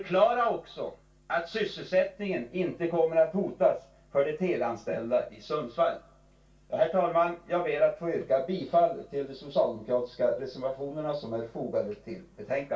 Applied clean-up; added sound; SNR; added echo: none; none; none; reverberation time 0.2 s.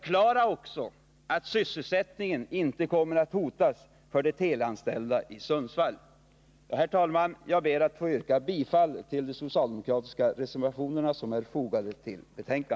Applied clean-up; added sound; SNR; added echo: none; none; none; none.